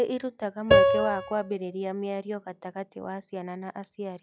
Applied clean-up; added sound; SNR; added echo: classical method log-MMSE.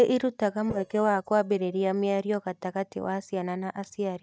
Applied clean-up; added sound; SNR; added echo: neural mask model DeepFilterNet 3.